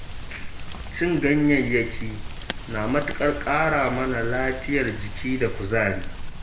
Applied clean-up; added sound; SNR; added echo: none; Rain; 6 dB; reverberation time 0.7 s.